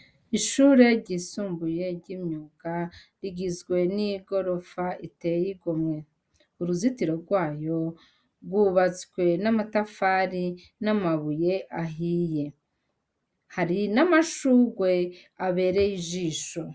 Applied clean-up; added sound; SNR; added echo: none; none; none; none.